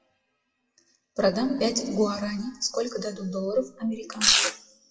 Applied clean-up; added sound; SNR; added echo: classical method WPE with log-MMSE.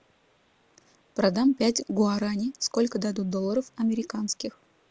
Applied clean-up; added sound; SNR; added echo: none; none; none; none.